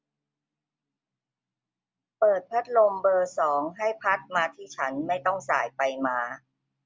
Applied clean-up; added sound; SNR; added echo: none; none; none; none.